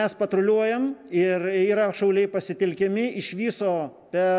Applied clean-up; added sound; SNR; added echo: none; none; none; none.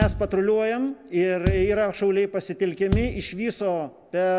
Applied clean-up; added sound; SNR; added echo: none; Bass drum; 7 dB; none.